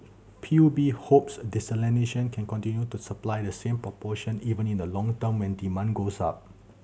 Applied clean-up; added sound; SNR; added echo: none; none; none; none.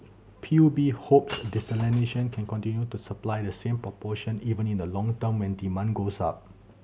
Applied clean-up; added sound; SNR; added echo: none; Shatter / Crushing; 19 dB; none.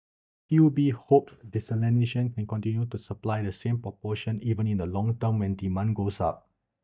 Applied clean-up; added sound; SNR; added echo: neural mask model DeepFilterNet 3.